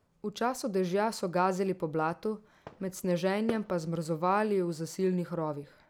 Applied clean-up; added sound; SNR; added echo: none; Fireworks; 17 dB; none.